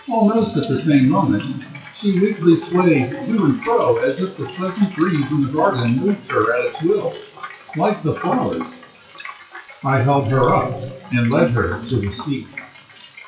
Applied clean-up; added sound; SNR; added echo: classical method WPE with log-MMSE.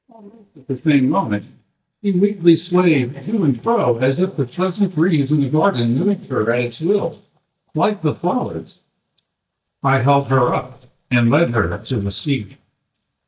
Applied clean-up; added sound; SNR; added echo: neural mask model DeepFilterNet 3.